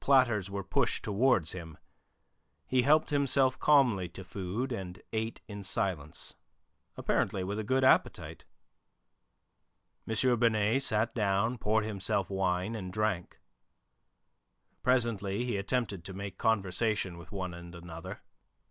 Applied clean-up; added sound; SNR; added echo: none; none; none; none.